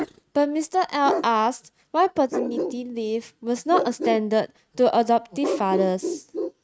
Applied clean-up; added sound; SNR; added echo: neural mask model RNNoise.